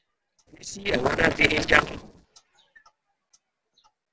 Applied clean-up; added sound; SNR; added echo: neural separator model SepFormer DNS4.